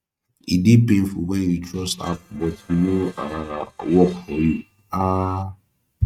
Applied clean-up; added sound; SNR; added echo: neural mask model RNNoise.